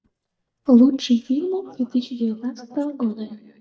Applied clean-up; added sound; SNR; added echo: neural mask model DeepFilterNet 3.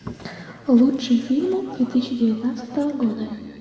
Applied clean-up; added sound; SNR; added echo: none; Boat, Water vehicle; 18 dB; reverberation time 1.9 s.